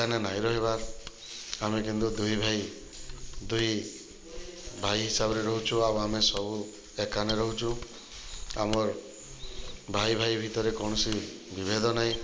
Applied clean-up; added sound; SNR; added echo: none; Mechanisms; 11 dB; none.